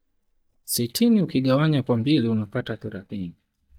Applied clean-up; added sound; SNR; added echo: neural mask model DeepFilterNet 3.